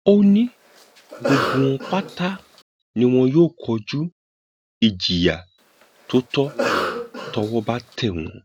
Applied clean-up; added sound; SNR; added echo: none; Cough; 7 dB; none.